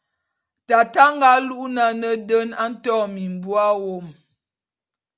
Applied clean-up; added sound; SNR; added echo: none; none; none; none.